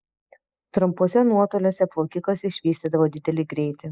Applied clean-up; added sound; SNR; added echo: neural mask model Resemble Enhance denoiser.